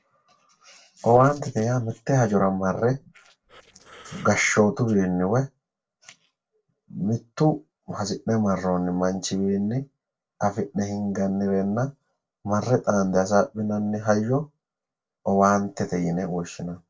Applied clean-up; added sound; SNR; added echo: neural separator model SepFormer DNS4.